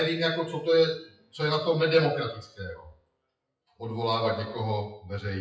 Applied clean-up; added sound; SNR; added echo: classical method WPE with log-MMSE.